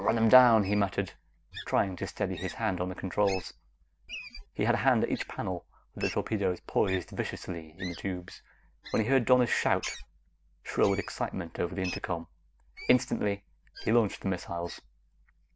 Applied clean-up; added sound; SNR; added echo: none; Wild animals; 17 dB; none.